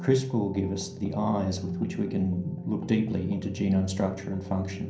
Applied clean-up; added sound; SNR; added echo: none; none; none; reverberation time 0.6 s.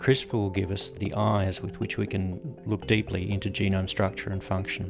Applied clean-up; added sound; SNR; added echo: none; none; none; none.